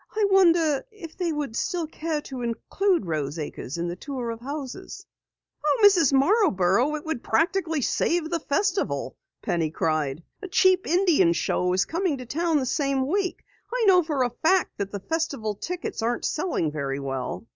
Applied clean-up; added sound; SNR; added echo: none; none; none; none.